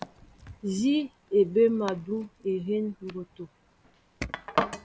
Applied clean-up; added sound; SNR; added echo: none; Domestic sounds, home sounds; 10 dB; none.